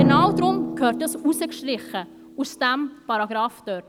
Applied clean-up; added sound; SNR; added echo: none; Drum; 3 dB; none.